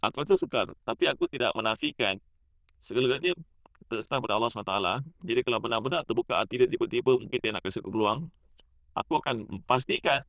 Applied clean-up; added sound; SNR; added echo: neural diffusion model UNIVERSE++.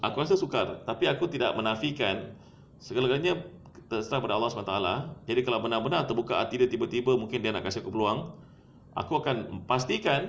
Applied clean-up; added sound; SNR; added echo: none; none; none; none.